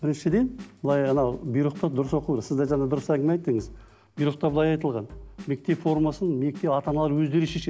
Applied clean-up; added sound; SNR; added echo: none; Drum kit; 19 dB; none.